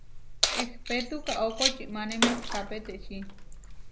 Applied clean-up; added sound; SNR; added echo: none; Bathtub (filling or washing) / Water / Splash, splatter + Keys jangling; -2 dB; none.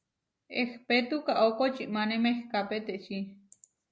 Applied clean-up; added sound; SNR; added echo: none; none; none; none.